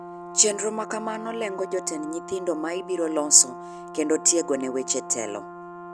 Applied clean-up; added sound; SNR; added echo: none; Brass instrument; 13 dB; none.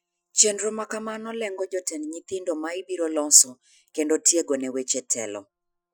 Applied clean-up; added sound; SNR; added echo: classical method Wiener filter.